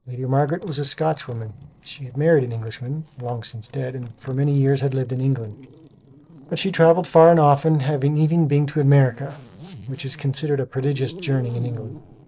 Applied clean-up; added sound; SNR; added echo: neural separator model SepFormer DNS4.